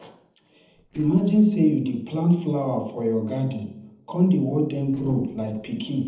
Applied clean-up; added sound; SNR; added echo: neural separator model SepFormer DNS4.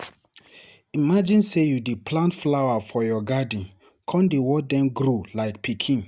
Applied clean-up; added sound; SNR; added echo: none; none; none; none.